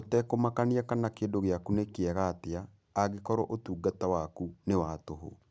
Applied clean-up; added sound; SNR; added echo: none; none; none; none.